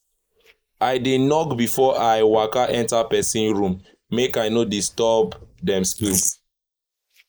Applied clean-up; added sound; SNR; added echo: neural mask model Resemble Enhance denoiser.